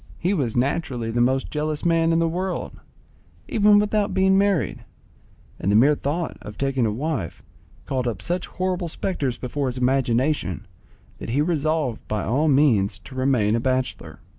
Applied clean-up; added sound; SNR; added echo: none; none; none; none.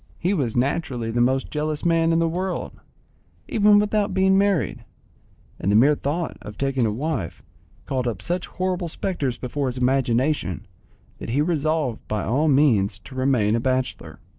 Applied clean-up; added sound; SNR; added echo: neural separator model SepFormer DNS4.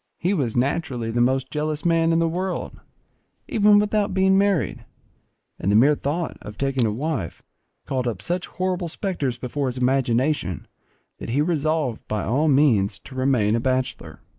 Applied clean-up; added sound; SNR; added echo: neural mask model Resemble Enhance denoiser.